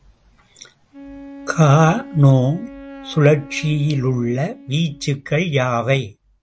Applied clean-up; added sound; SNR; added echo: none; Wind instrument, woodwind instrument; 20 dB; none.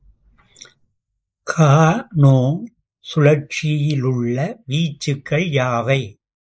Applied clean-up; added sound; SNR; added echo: neural mask model Resemble Enhance denoiser.